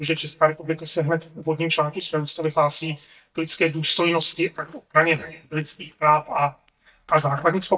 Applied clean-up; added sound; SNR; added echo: neural mask model DeepFilterNet 3.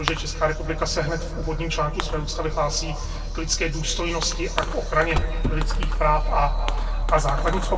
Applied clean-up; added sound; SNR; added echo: none; Fireworks; -1 dB; reverberation time 2.4 s.